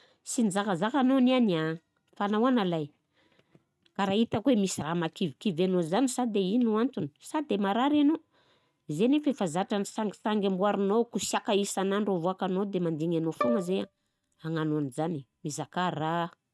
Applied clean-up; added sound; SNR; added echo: neural mask model RNNoise.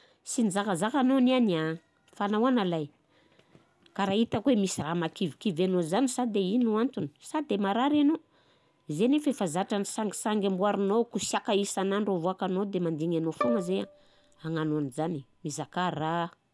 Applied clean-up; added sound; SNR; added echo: none; Bowed string instrument; 11 dB; none.